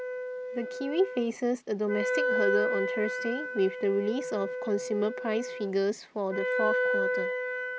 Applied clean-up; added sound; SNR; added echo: none; Wind instrument, woodwind instrument; 1 dB; none.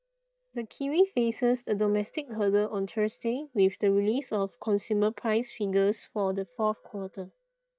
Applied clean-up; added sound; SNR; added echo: neural mask model DeepFilterNet 3.